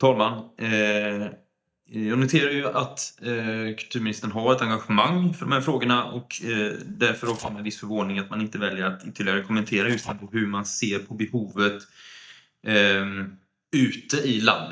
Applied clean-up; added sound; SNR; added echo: neural mask model DeepFilterNet 3.